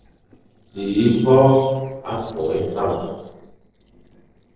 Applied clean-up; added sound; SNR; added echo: neural separator model SepFormer DNS4.